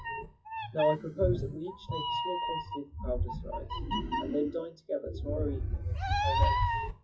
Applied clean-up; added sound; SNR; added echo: classical method WPE with log-MMSE.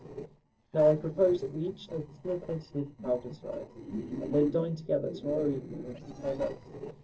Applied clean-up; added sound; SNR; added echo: neural separator model SepFormer DNS4.